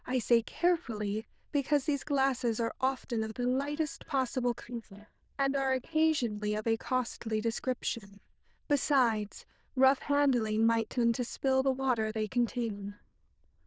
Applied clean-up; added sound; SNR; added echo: neural diffusion model UNIVERSE++.